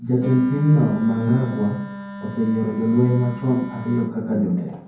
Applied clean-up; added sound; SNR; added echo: none; Wind instrument, woodwind instrument; 14 dB; reverberation time 0.9 s.